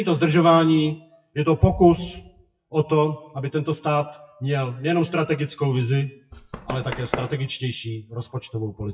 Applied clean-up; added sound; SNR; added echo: classical method WPE with log-MMSE.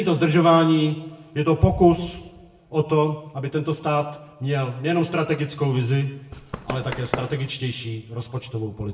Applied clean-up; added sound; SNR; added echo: none; Run; 9 dB; reverberation time 0.8 s.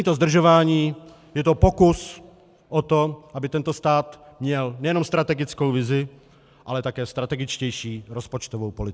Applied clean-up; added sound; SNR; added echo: none; none; none; none.